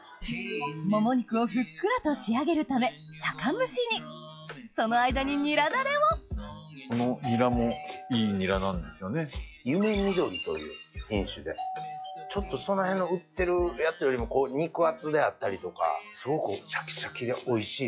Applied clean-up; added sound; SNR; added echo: classical method log-MMSE.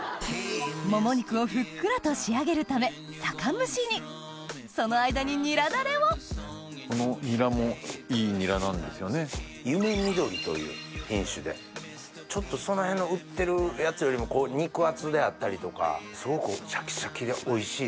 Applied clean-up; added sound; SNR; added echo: none; none; none; none.